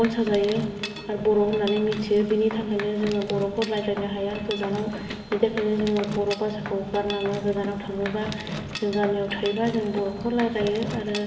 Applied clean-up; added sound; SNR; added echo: none; Mechanisms; 11 dB; reverberation time 2.0 s.